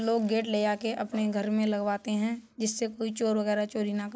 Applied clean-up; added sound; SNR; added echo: none; none; none; none.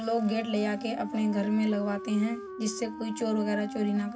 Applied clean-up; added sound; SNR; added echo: none; Wind instrument, woodwind instrument; 11 dB; reverberation time 0.4 s.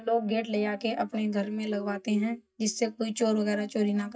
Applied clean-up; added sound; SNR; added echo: neural mask model DeepFilterNet 3.